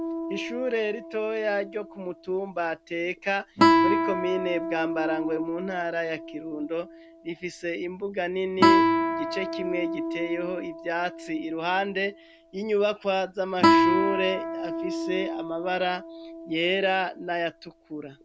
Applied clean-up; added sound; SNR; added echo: none; Guitar; -1 dB; none.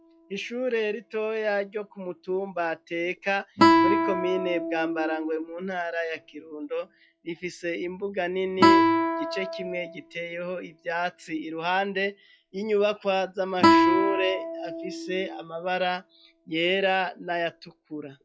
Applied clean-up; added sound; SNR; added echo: classical method log-MMSE.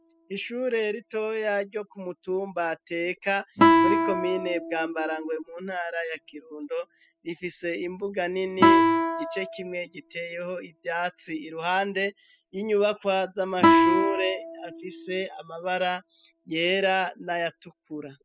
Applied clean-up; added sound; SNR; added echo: classical method spectral subtraction.